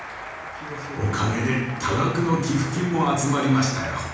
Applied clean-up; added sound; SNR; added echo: none; Applause; 12 dB; reverberation time 1.0 s.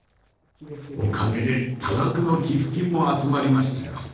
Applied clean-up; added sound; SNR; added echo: neural separator model SepFormer DNS4.